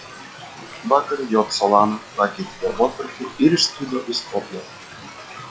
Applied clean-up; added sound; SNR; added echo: classical method log-MMSE.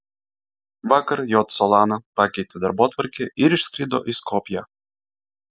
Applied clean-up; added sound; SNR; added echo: none; none; none; none.